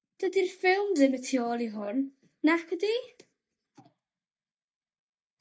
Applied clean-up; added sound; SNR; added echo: neural mask model DeepFilterNet 3.